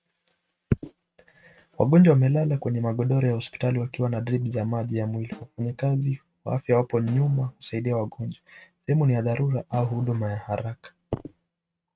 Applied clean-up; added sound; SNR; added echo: neural mask model RNNoise.